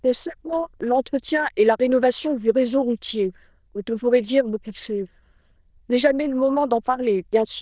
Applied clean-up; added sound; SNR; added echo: neural diffusion model UNIVERSE++.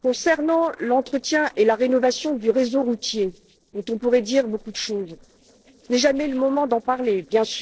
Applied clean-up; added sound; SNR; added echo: neural separator model SepFormer DNS4.